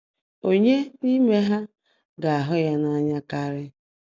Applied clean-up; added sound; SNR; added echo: none; none; none; none.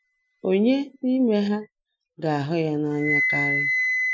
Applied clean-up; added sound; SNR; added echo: classical method Wiener filter.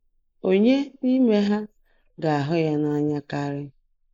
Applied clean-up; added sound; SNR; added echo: neural mask model Resemble Enhance denoiser.